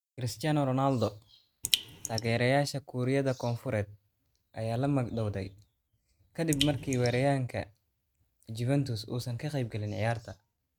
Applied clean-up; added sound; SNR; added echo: neural mask model RNNoise.